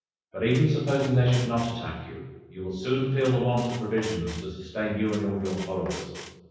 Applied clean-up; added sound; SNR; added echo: none; Squeak; 16 dB; reverberation time 1.1 s.